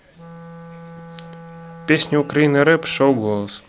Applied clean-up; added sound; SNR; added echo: none; Wind instrument, woodwind instrument; 19 dB; none.